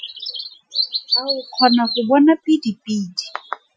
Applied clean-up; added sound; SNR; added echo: classical method Wiener filter.